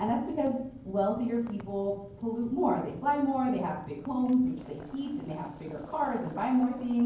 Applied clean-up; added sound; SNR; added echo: none; Boiling; 19 dB; reverberation time 0.9 s.